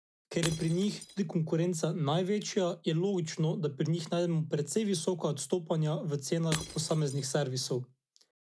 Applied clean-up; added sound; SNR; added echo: none; Shatter / Crushing; 12 dB; none.